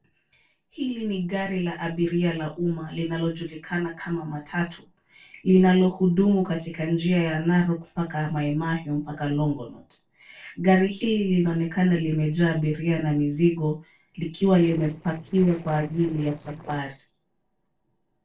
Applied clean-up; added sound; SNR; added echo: neural separator model SepFormer DNS4.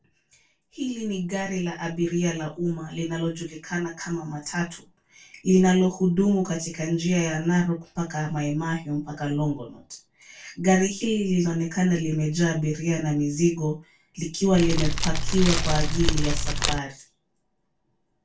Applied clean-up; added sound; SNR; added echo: none; Fire; -3 dB; reverberation time 0.2 s.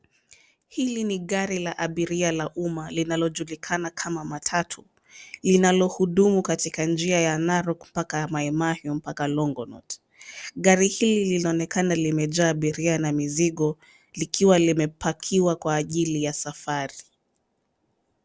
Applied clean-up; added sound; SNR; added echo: none; none; none; none.